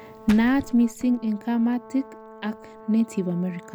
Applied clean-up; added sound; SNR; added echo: none; Splash, splatter + Brass instrument; 17 dB; none.